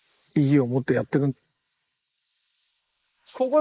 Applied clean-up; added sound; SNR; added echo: neural mask model Resemble Enhance denoiser.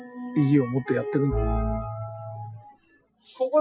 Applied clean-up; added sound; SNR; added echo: classical method Wiener filter.